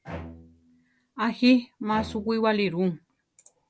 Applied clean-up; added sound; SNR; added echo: none; Bowed string instrument; 17 dB; none.